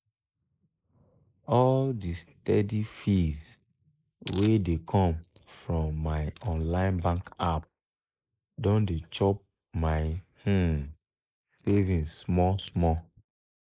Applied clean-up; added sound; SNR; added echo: neural mask model Resemble Enhance denoiser.